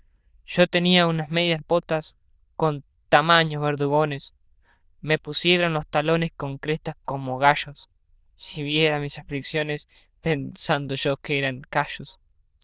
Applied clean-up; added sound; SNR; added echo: neural diffusion model UNIVERSE++.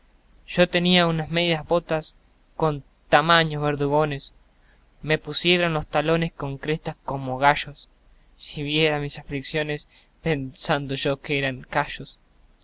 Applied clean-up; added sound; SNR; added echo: none; none; none; none.